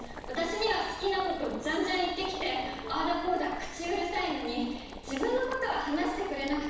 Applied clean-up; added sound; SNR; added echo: none; Boiling; 11 dB; reverberation time 1.1 s.